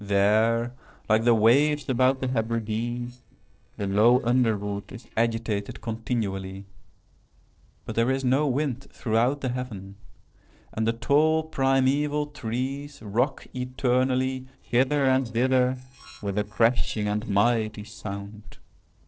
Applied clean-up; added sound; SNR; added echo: neural separator model SepFormer DNS4.